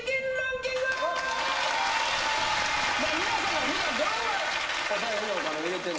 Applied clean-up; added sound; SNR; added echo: none; Gull, seagull; 20 dB; reverberation time 1.9 s.